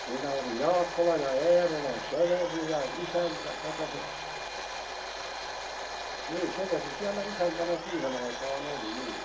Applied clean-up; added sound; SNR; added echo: none; Domestic sounds, home sounds; 6 dB; reverberation time 0.2 s.